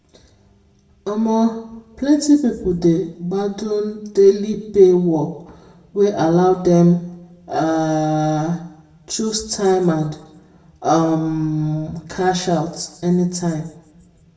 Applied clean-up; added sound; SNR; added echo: none; none; none; reverberation time 0.7 s.